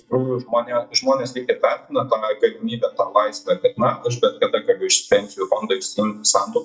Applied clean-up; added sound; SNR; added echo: neural mask model DeepFilterNet 3.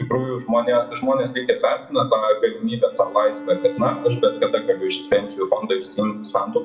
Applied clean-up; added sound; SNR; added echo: none; Bowed string instrument; 18 dB; reverberation time 1.3 s.